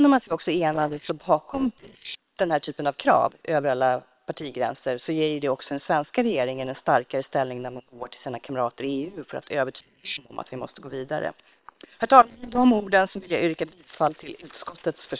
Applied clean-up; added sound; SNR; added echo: neural separator model SepFormer WHAM!.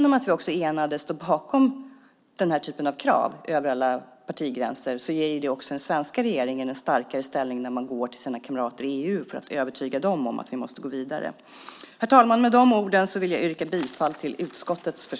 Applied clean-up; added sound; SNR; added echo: none; none; none; none.